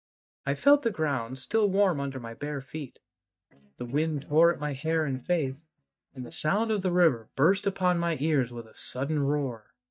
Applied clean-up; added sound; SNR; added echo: neural mask model DeepFilterNet 3.